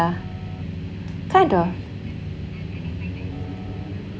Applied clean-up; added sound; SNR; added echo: none; Keyboard (musical); 14 dB; none.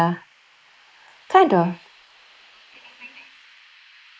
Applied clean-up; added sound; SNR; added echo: neural mask model Resemble Enhance denoiser.